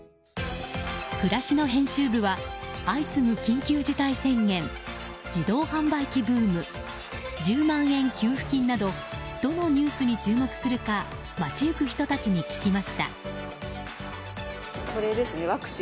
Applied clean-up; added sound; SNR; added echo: none; none; none; none.